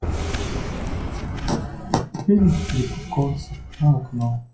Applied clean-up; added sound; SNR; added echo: classical method WPE with log-MMSE.